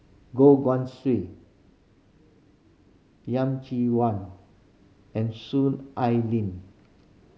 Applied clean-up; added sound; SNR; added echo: none; none; none; none.